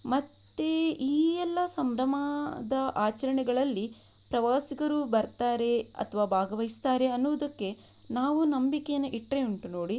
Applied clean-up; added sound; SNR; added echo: none; none; none; none.